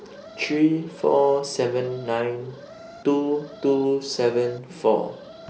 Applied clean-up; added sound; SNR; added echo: none; Alarm; 20 dB; none.